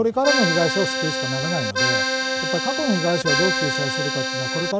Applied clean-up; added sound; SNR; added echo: none; Accordion; -1 dB; none.